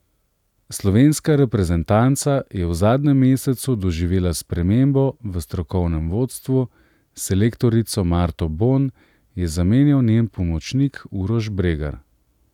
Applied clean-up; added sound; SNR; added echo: none; none; none; none.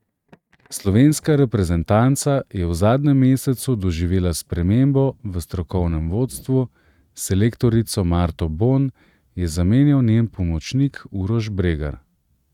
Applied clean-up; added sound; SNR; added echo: neural mask model RNNoise.